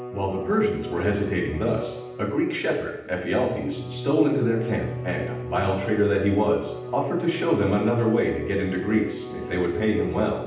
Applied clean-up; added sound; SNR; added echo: none; Bowed string instrument; 11 dB; reverberation time 0.8 s.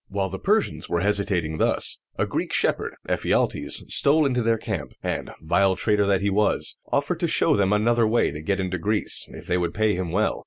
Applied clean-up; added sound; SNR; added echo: none; none; none; none.